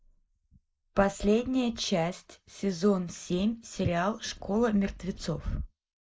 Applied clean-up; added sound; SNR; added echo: neural mask model Resemble Enhance denoiser.